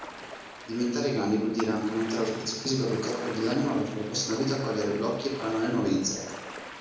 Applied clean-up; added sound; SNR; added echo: none; Ocean; 13 dB; reverberation time 0.9 s.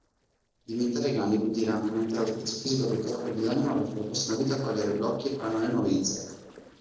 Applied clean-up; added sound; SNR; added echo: neural separator model SepFormer DNS4.